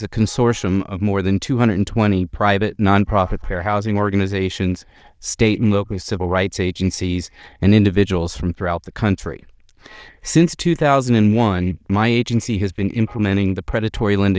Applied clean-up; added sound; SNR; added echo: neural diffusion model UNIVERSE++.